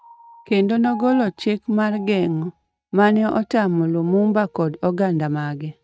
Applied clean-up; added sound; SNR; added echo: neural mask model RNNoise.